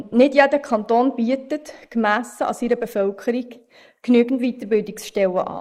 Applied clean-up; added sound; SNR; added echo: neural mask model Resemble Enhance denoiser.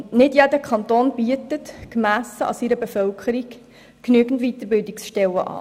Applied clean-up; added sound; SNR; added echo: none; none; none; none.